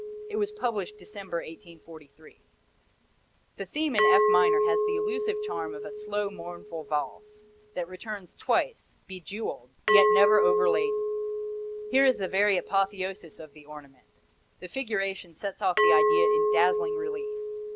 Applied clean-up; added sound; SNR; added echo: none; Glass; -2 dB; none.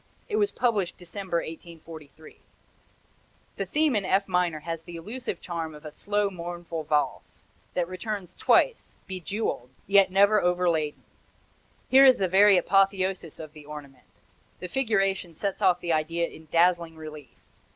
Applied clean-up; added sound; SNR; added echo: none; none; none; none.